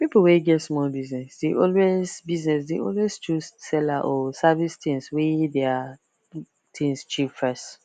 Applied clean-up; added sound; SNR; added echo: none; none; none; none.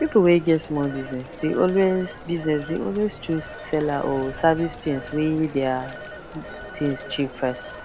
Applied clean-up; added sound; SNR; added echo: none; Telephone; 14 dB; none.